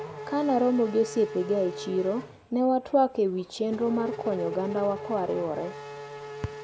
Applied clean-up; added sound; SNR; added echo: none; Race car, auto racing / Accelerating, revving, vroom; 11 dB; none.